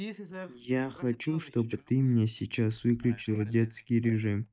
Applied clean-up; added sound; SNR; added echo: neural mask model DeepFilterNet 3.